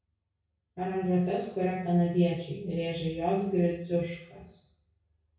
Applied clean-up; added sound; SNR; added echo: none; none; none; reverberation time 0.5 s.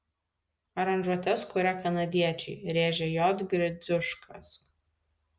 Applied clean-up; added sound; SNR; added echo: none; none; none; none.